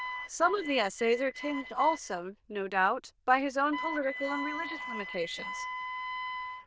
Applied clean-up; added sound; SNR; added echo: neural diffusion model UNIVERSE++.